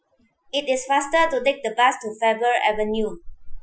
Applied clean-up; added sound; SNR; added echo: classical method Wiener filter.